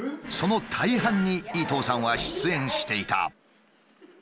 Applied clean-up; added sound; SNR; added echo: none; Drawer open or close; 11 dB; none.